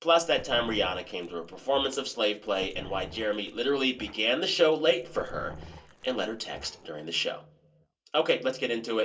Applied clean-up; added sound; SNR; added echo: none; Growling; 17 dB; reverberation time 0.2 s.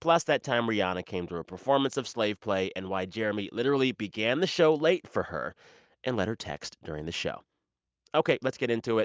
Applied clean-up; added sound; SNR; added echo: none; none; none; none.